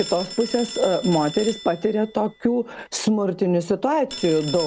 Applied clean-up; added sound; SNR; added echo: none; Telephone; 15 dB; none.